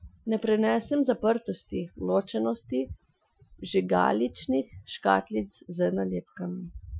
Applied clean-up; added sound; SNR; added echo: classical method Wiener filter.